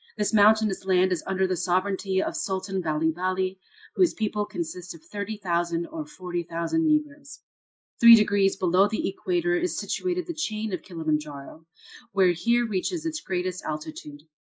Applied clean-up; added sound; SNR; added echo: neural mask model Resemble Enhance denoiser.